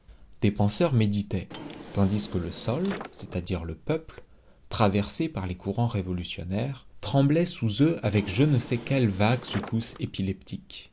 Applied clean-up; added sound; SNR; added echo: none; Drawer open or close; 16 dB; none.